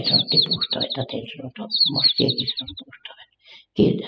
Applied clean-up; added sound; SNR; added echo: classical method spectral subtraction.